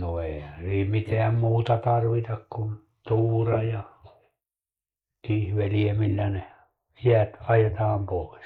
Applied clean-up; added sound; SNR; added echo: neural mask model Resemble Enhance denoiser.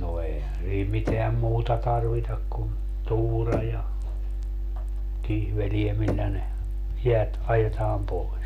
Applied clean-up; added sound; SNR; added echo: none; Knock; 14 dB; none.